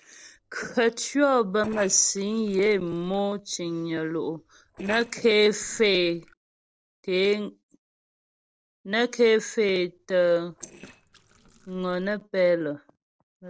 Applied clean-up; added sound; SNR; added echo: neural separator model SepFormer DNS4.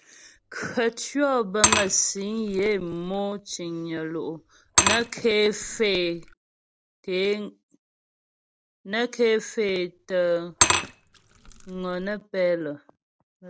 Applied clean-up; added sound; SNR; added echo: none; Glass / Liquid; 2 dB; none.